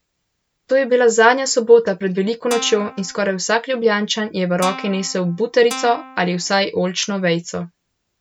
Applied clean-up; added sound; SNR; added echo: none; Guitar; 14 dB; none.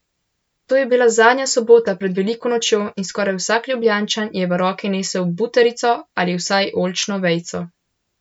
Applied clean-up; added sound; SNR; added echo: none; none; none; none.